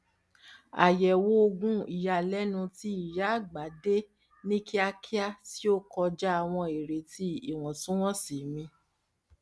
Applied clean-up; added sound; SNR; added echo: none; none; none; none.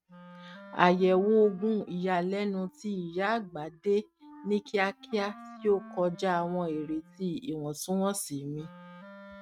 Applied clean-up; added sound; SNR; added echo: neural mask model RNNoise.